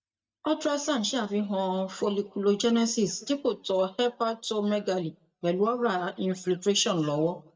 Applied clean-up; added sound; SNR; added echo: neural mask model DeepFilterNet 3.